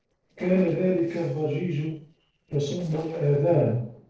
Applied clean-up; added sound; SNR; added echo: neural separator model SepFormer DNS4.